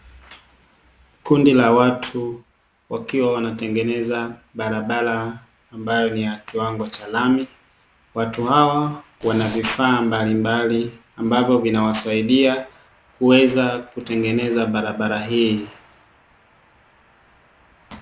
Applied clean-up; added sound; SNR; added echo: none; Zipper (clothing); 13 dB; none.